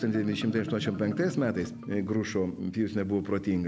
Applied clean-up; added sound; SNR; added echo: none; Marimba, xylophone; 12 dB; none.